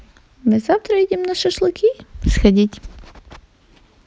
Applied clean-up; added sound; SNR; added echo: none; none; none; none.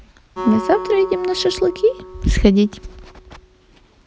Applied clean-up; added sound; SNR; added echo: none; Acoustic guitar; 13 dB; none.